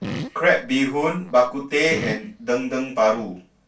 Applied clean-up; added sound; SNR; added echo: none; Fart; 13 dB; reverberation time 0.2 s.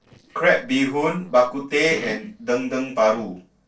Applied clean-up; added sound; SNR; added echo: neural separator model SepFormer DNS4.